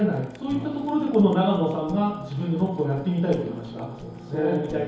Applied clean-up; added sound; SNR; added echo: none; Fire; 16 dB; reverberation time 2.2 s.